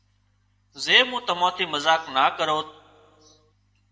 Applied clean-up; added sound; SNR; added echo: none; none; none; reverberation time 1.4 s.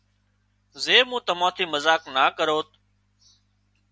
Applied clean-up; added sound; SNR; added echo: none; none; none; none.